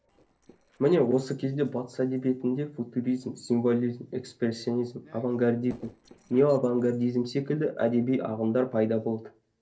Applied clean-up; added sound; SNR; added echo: neural separator model SepFormer DNS4.